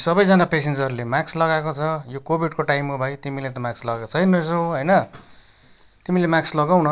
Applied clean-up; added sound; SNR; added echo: none; none; none; none.